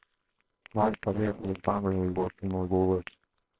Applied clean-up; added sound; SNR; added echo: neural separator model SepFormer WHAMR!.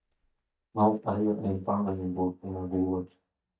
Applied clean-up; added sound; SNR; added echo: neural mask model DeepFilterNet 3.